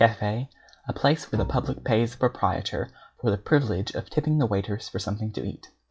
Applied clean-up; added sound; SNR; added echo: classical method log-MMSE.